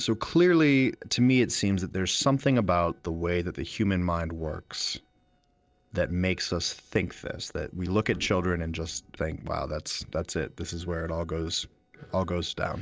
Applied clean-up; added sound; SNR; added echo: neural separator model SepFormer DNS4.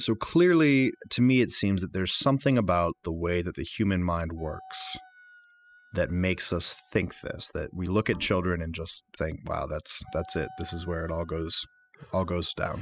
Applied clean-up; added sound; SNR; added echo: classical method spectral subtraction.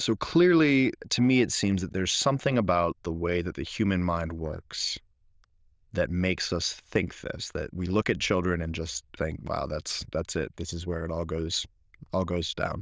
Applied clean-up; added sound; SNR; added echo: neural diffusion model UNIVERSE++.